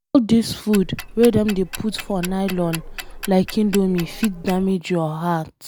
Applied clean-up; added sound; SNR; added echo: none; Tick-tock; 13 dB; none.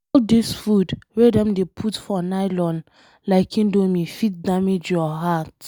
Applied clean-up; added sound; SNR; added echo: none; none; none; none.